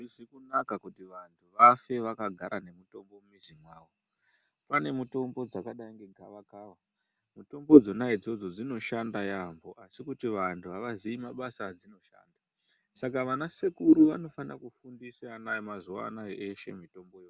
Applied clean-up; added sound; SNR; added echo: none; none; none; none.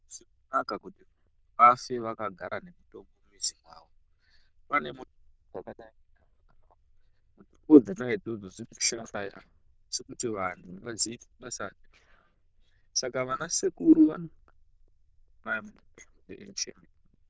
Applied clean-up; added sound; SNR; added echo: neural diffusion model UNIVERSE++.